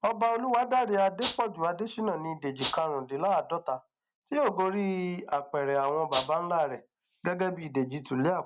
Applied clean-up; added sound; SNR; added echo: none; Rattle (instrument); 1 dB; none.